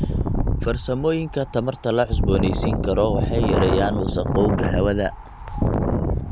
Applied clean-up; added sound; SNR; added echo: none; Wind; -1 dB; none.